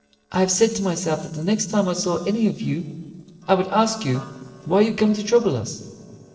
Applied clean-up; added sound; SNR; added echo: neural separator model SepFormer DNS4.